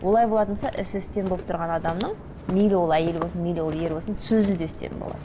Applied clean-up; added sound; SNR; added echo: none; Walk, footsteps; 15 dB; none.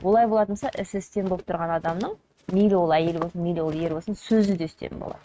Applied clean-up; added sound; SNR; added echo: neural mask model RNNoise.